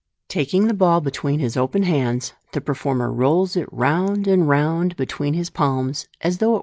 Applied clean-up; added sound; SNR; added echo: none; none; none; none.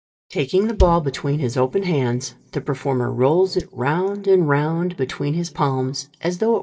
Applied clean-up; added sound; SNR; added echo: neural mask model DeepFilterNet 3.